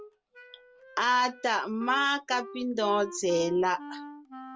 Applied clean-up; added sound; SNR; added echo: none; Wind instrument, woodwind instrument; 16 dB; none.